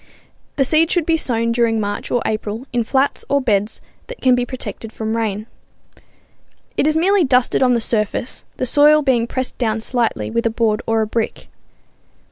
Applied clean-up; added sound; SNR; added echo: none; none; none; none.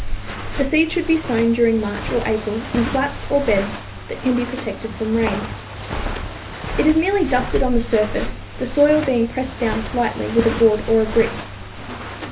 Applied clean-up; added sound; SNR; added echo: none; Walk, footsteps; 7 dB; reverberation time 0.3 s.